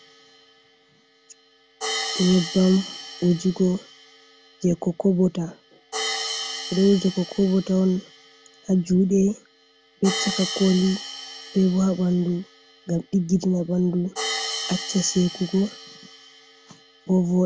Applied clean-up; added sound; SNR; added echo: none; Hi-hat; 11 dB; none.